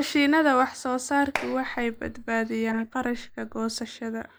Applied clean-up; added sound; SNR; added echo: neural mask model DeepFilterNet 3.